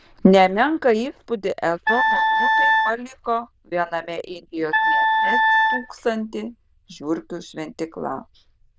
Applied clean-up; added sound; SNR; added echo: neural diffusion model UNIVERSE++.